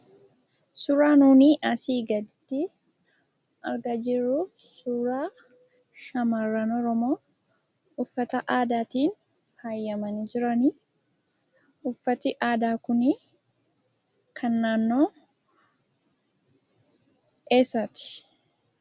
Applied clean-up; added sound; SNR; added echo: none; none; none; none.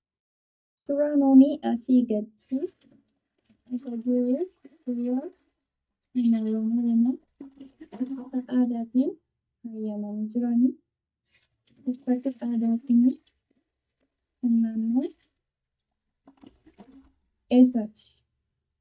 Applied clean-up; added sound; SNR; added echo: neural mask model DeepFilterNet 3.